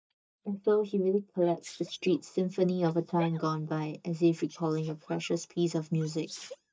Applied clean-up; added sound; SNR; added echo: neural mask model DeepFilterNet 3.